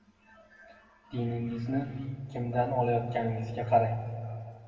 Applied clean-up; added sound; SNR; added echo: none; none; none; reverberation time 2.0 s.